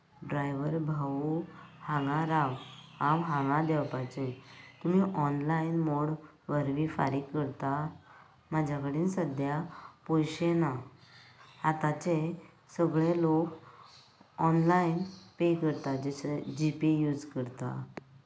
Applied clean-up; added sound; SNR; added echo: none; none; none; none.